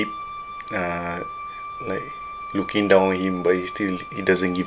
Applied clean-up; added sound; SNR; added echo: none; Wind instrument, woodwind instrument; 11 dB; none.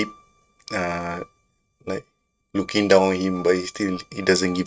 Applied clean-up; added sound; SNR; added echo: neural mask model RNNoise.